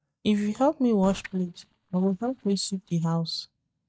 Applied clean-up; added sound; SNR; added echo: neural mask model DeepFilterNet 3.